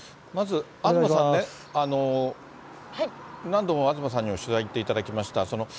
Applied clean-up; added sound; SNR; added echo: none; Bird vocalization, bird call, bird song; 20 dB; none.